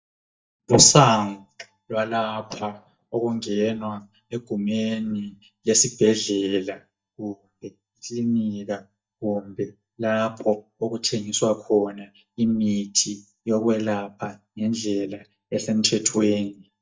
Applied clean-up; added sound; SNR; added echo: neural mask model DeepFilterNet 3.